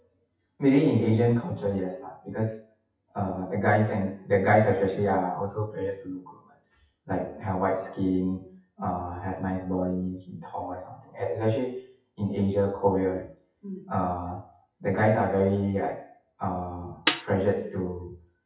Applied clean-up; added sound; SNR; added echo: classical method WPE with log-MMSE.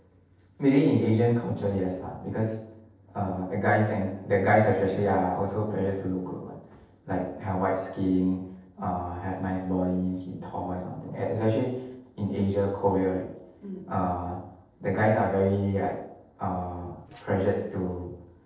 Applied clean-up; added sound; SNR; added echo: neural separator model SepFormer DNS4.